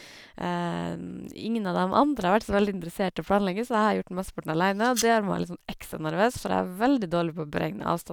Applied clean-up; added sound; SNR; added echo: none; Domestic sounds, home sounds; 9 dB; none.